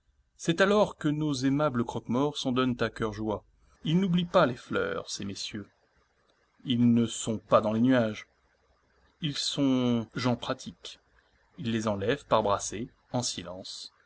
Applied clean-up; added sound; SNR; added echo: none; none; none; none.